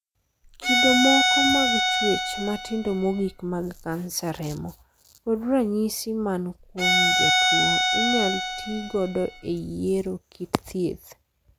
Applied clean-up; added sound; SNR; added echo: none; Bowed string instrument; -3 dB; none.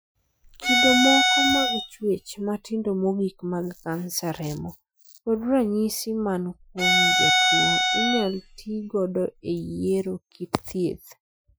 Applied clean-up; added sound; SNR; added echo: classical method Wiener filter.